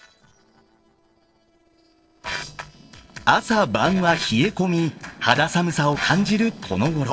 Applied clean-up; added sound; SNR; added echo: neural separator model SepFormer DNS4.